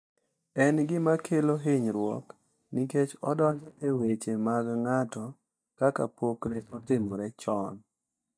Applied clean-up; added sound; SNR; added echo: neural mask model DeepFilterNet 3.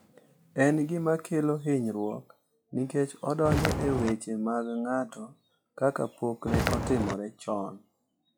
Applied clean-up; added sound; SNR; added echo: classical method log-MMSE.